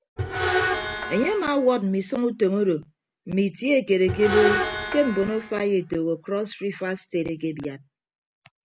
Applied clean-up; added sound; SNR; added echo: none; Screech; 5 dB; none.